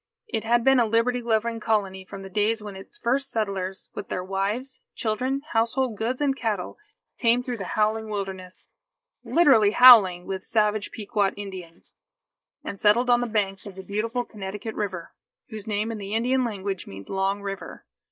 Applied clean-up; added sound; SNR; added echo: neural mask model Resemble Enhance denoiser.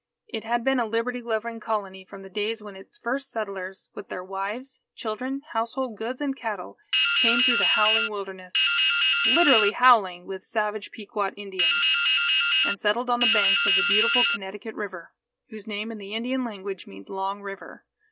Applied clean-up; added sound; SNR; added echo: none; Drip; -5 dB; none.